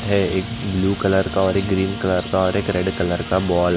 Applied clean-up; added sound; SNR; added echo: none; Bowed string instrument + Traffic noise, roadway noise; 12 dB; none.